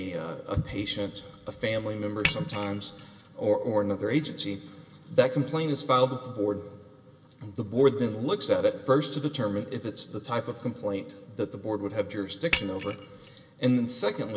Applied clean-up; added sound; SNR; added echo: none; Shatter; 3 dB; reverberation time 1.6 s.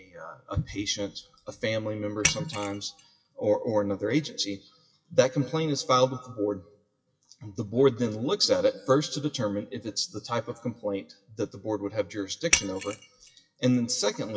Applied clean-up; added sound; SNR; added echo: classical method WPE with log-MMSE.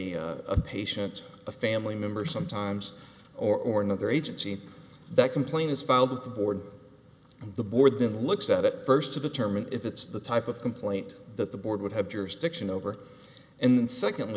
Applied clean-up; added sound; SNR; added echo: none; none; none; none.